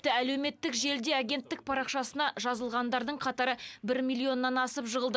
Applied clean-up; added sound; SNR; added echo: none; none; none; none.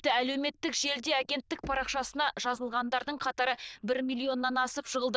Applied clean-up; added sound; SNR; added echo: neural diffusion model UNIVERSE++.